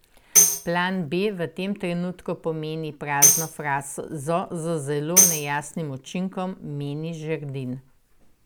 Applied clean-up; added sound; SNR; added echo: none; Tambourine; -5 dB; none.